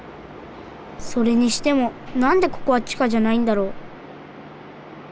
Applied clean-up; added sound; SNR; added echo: none; none; none; none.